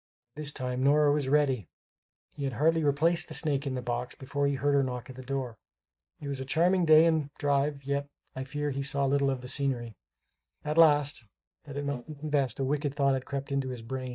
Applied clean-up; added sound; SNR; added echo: neural mask model DeepFilterNet 3.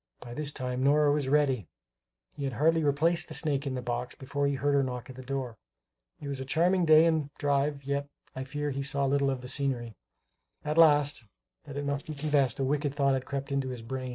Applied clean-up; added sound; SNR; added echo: neural separator model SepFormer DNS4.